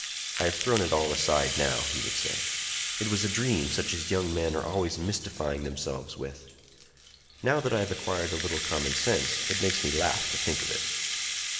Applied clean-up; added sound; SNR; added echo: none; Rattle (instrument); 3 dB; reverberation time 2.1 s.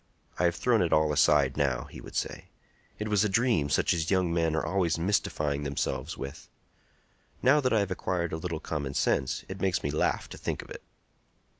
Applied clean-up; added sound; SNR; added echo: none; none; none; none.